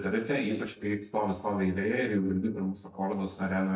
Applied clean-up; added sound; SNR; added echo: neural mask model DeepFilterNet 3.